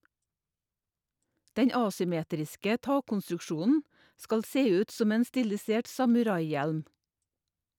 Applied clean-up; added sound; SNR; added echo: none; none; none; none.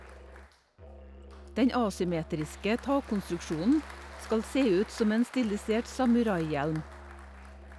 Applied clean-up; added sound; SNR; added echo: none; Applause + Musical instrument; 16 dB; none.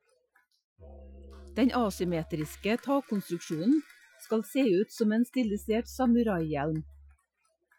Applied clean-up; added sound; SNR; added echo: classical method Wiener filter.